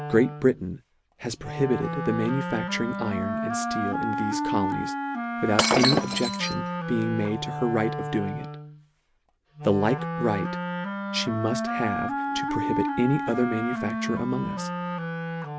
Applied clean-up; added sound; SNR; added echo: none; Shatter + Wind instrument, woodwind instrument; 1 dB; none.